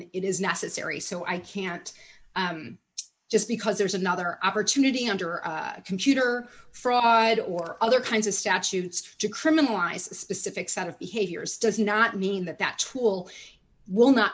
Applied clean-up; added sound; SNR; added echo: neural mask model Resemble Enhance denoiser.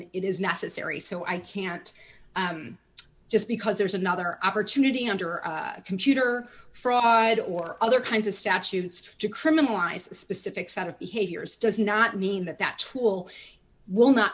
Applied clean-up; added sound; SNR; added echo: none; none; none; none.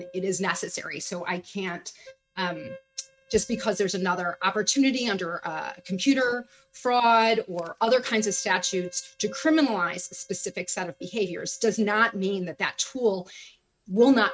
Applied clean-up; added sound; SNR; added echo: neural mask model RNNoise.